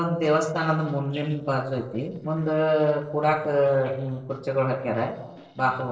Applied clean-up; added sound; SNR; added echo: neural separator model SepFormer DNS4.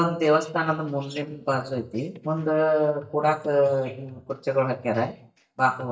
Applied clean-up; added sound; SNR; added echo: neural mask model DeepFilterNet 3.